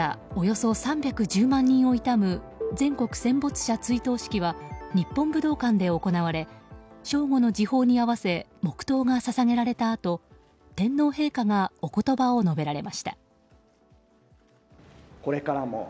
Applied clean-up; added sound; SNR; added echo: none; none; none; none.